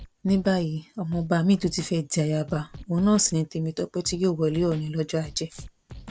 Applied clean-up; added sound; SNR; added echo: none; Scratching (performance technique); 19 dB; none.